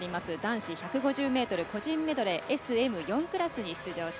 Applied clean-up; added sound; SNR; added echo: none; none; none; none.